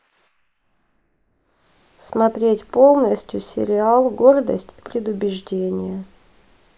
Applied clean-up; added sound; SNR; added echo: neural mask model Resemble Enhance denoiser.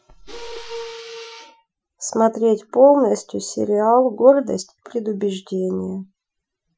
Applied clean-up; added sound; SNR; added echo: classical method Wiener filter.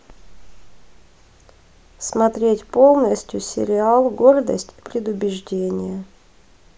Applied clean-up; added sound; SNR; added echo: none; none; none; none.